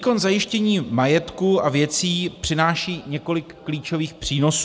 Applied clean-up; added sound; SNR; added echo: none; none; none; none.